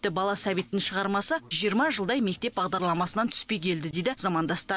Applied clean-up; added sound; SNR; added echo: none; none; none; none.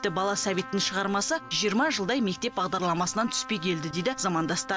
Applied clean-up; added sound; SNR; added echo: none; Trumpet; 15 dB; none.